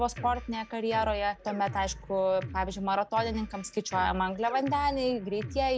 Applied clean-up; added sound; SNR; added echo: none; Drum kit; 12 dB; none.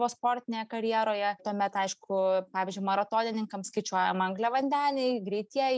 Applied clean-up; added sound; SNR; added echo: none; none; none; none.